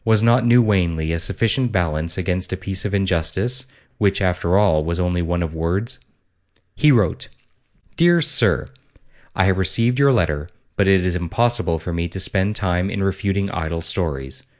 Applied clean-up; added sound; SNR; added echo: none; none; none; none.